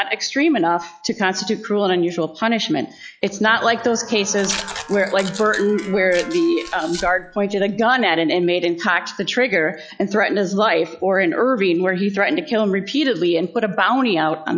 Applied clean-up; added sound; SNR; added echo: classical method log-MMSE.